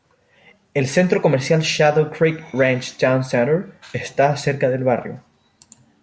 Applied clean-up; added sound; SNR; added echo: none; none; none; none.